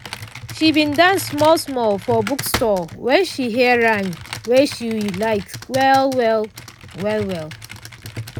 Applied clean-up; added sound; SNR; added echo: none; Computer keyboard; 14 dB; none.